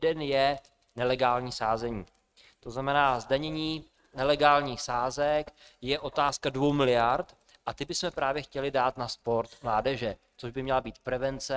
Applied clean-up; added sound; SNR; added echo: neural mask model RNNoise.